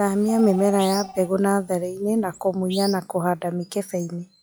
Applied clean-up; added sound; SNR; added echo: classical method log-MMSE.